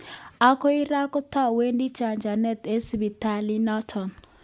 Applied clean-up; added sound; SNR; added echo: none; none; none; none.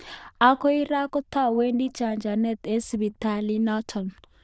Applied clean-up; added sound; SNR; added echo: neural diffusion model UNIVERSE++.